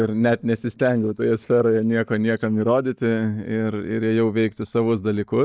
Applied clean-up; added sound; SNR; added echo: neural mask model DeepFilterNet 3.